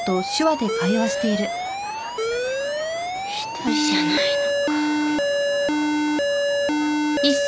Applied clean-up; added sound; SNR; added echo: none; Alarm; -4 dB; none.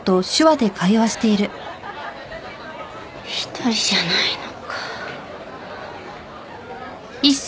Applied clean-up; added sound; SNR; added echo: none; none; none; none.